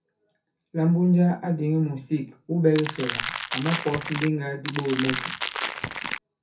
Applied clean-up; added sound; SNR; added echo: none; Crackle; 6 dB; reverberation time 0.3 s.